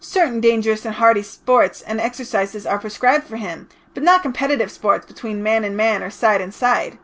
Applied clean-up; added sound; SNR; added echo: none; none; none; none.